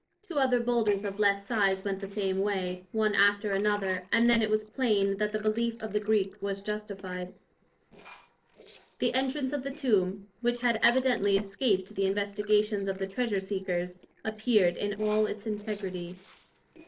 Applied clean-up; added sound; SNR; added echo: neural separator model SepFormer DNS4.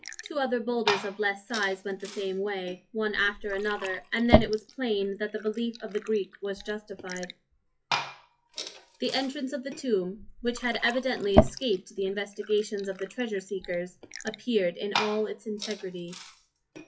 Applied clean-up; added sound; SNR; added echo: classical method WPE with log-MMSE.